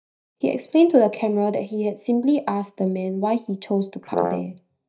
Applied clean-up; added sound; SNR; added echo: neural mask model DeepFilterNet 3.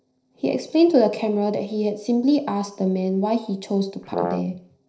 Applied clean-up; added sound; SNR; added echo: neural separator model SepFormer DNS4.